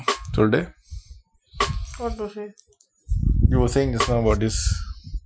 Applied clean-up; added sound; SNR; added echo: classical method Wiener filter.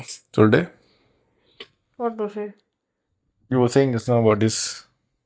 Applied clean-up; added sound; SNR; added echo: neural mask model DeepFilterNet 3.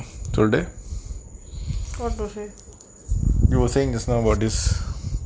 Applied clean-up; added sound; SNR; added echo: none; none; none; none.